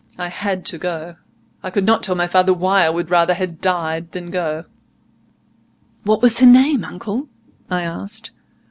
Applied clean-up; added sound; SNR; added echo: none; none; none; none.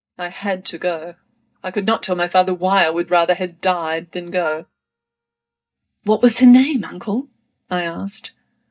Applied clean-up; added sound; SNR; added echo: neural mask model DeepFilterNet 3.